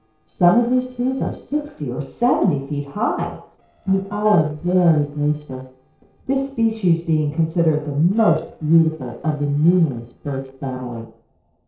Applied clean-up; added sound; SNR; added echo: neural separator model SepFormer DNS4.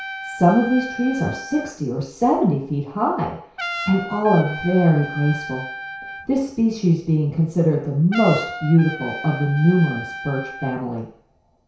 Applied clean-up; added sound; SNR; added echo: none; Trumpet; 13 dB; reverberation time 0.6 s.